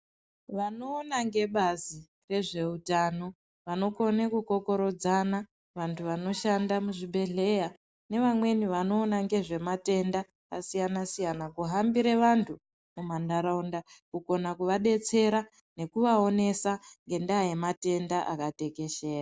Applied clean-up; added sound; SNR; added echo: none; none; none; none.